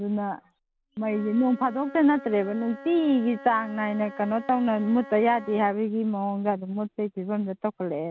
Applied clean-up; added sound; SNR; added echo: none; Wind instrument, woodwind instrument; 19 dB; none.